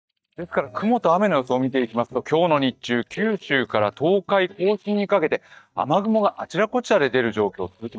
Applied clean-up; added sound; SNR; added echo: neural mask model DeepFilterNet 3.